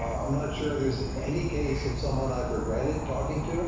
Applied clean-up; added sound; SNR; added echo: none; Insect / Frog; 3 dB; reverberation time 1.1 s.